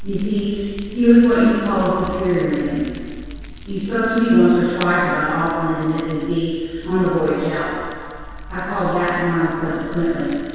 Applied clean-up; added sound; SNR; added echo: none; Fire; 15 dB; reverberation time 2.0 s.